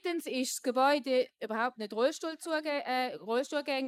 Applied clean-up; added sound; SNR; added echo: neural mask model Resemble Enhance denoiser.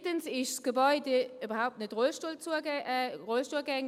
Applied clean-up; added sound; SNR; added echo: none; none; none; none.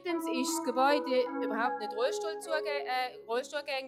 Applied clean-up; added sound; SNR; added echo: classical method log-MMSE.